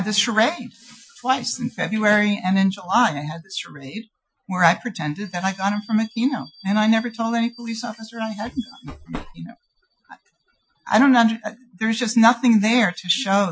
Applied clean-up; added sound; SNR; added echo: classical method Wiener filter.